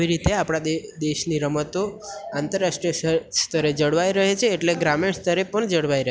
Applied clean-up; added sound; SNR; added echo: none; none; none; none.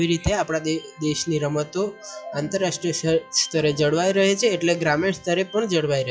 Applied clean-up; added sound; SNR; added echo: classical method log-MMSE.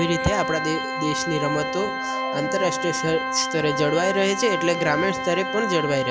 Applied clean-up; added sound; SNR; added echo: none; Organ; 3 dB; none.